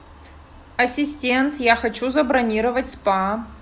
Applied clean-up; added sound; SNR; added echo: none; none; none; none.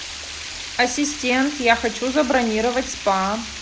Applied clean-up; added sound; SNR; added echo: none; Water; 11 dB; none.